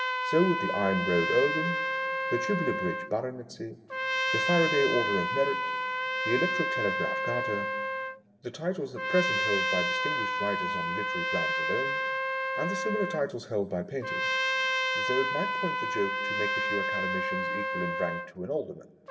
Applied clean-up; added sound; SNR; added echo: none; Trumpet; -1 dB; reverberation time 2.6 s.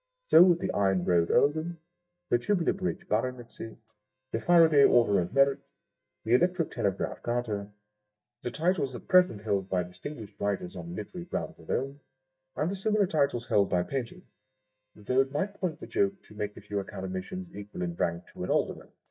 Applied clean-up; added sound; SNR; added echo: neural mask model DeepFilterNet 3.